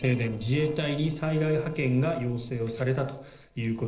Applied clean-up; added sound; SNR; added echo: neural separator model SepFormer DNS4.